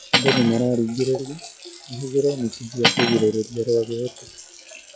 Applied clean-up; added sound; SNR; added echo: classical method log-MMSE.